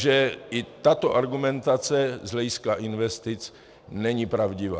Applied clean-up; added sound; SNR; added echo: none; none; none; none.